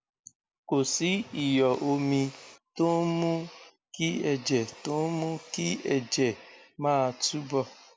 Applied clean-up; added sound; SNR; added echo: none; none; none; none.